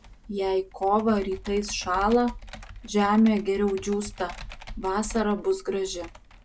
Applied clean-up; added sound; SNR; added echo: none; Computer keyboard; 16 dB; none.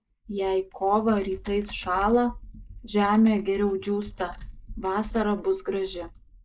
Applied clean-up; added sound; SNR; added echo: neural mask model Resemble Enhance denoiser.